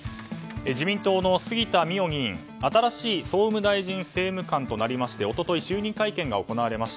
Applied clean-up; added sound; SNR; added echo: none; none; none; none.